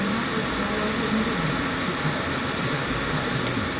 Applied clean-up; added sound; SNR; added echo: none; Mechanical fan; -4 dB; reverberation time 1.7 s.